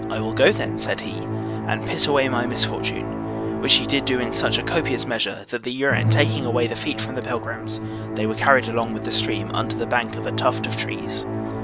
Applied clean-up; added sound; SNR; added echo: none; Musical instrument; 2 dB; none.